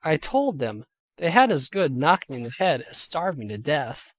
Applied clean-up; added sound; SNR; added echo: neural mask model Resemble Enhance denoiser.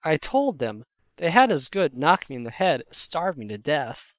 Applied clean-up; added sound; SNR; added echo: neural separator model SepFormer WHAM!.